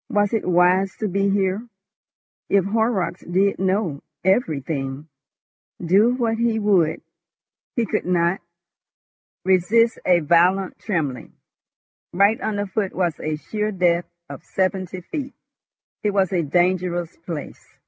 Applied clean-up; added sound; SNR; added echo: none; none; none; none.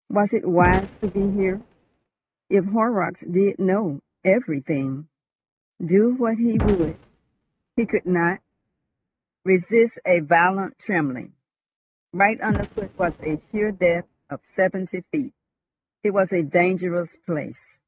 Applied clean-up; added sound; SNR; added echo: neural mask model RNNoise.